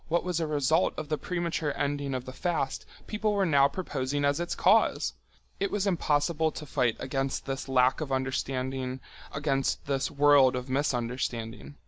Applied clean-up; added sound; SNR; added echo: none; none; none; none.